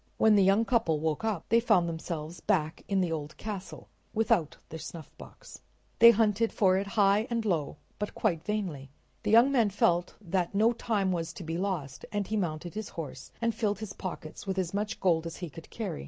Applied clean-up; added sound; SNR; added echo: none; none; none; none.